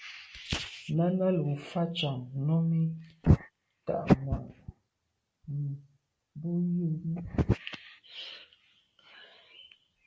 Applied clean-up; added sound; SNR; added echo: none; none; none; none.